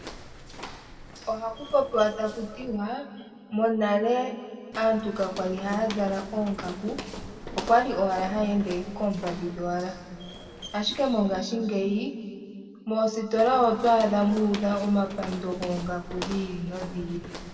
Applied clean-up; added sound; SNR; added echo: none; Walk, footsteps; 15 dB; reverberation time 1.9 s.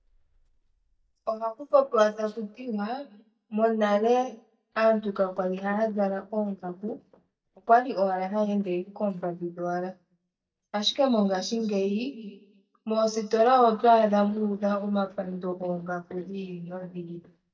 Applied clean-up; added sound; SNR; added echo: neural mask model DeepFilterNet 3.